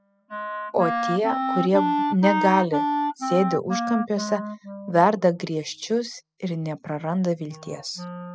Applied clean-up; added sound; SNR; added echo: classical method spectral subtraction.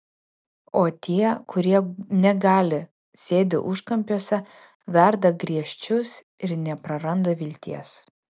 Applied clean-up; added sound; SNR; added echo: none; none; none; none.